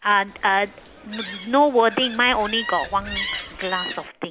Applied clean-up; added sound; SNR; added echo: none; Gull, seagull; 11 dB; none.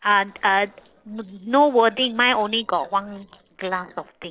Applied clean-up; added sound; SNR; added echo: neural separator model SepFormer DNS4.